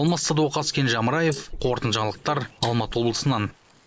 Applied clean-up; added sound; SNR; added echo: neural mask model Resemble Enhance denoiser.